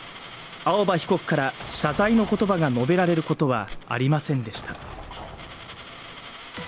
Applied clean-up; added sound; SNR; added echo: none; Explosion + Coin (dropping); 13 dB; none.